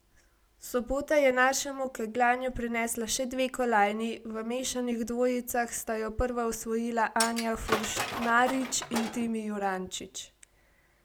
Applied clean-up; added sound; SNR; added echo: none; Tools; 5 dB; none.